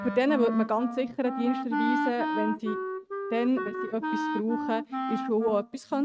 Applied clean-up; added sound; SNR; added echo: neural mask model RNNoise.